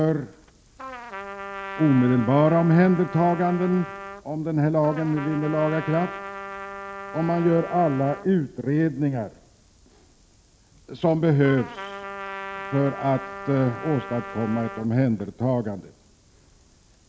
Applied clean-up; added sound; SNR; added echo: none; Trumpet; 12 dB; none.